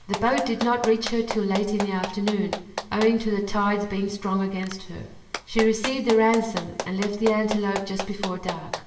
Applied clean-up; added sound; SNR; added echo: none; Clapping; 10 dB; reverberation time 1.1 s.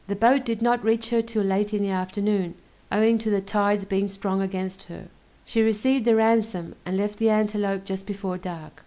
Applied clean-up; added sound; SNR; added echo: none; none; none; none.